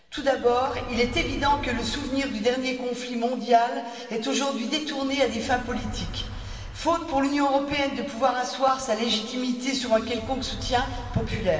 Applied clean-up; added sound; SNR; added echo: none; Motor vehicle (road); 13 dB; reverberation time 2.3 s.